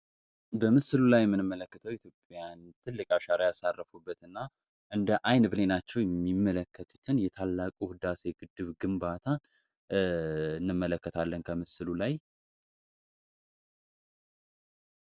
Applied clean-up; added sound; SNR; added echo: none; none; none; none.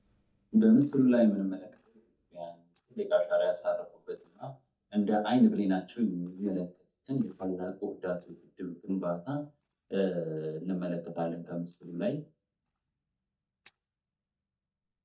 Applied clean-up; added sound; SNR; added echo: neural mask model DeepFilterNet 3.